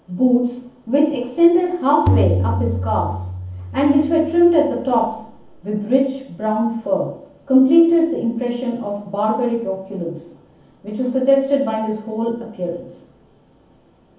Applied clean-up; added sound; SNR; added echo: none; Tabla; 3 dB; reverberation time 0.7 s.